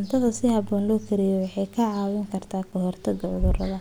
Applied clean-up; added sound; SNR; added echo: none; Toilet flush; 9 dB; none.